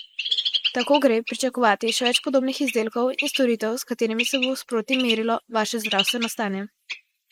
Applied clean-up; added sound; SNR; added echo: neural mask model Resemble Enhance denoiser.